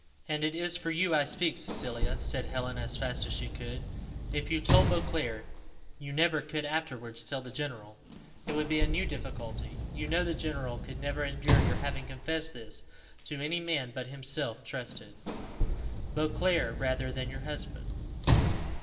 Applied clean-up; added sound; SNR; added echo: none; Sliding door / Slam; -1 dB; reverberation time 1.5 s.